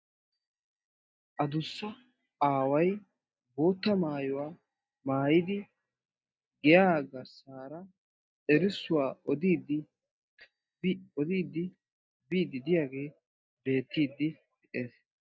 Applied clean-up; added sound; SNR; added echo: neural mask model DeepFilterNet 3.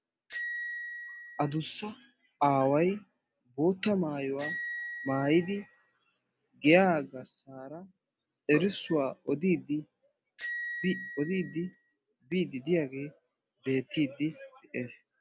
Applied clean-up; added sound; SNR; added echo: none; Bicycle bell; 9 dB; none.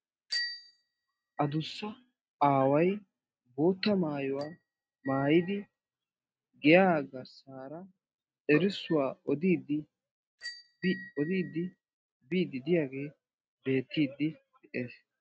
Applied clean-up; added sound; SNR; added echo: neural mask model RNNoise.